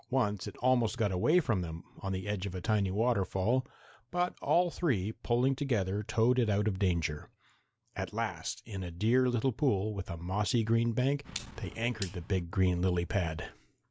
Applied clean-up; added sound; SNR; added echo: none; Clock; 17 dB; none.